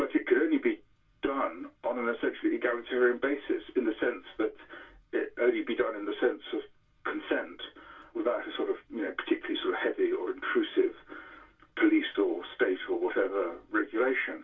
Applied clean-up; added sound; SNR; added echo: none; none; none; reverberation time 0.2 s.